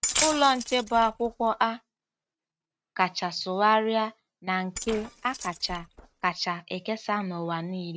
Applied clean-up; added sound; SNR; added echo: neural mask model RNNoise.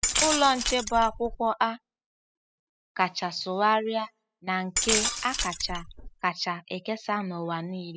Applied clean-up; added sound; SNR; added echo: classical method spectral subtraction.